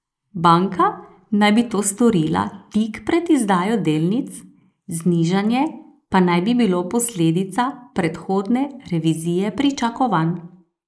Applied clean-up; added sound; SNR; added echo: neural mask model Resemble Enhance denoiser.